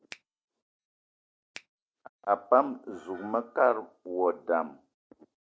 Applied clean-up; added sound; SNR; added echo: none; Finger snapping; 18 dB; none.